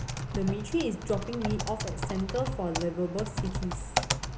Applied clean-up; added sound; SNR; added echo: none; Typing; 1 dB; none.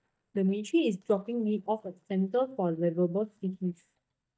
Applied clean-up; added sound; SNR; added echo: neural mask model DeepFilterNet 3.